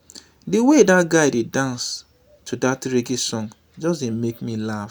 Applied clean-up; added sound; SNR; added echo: none; none; none; none.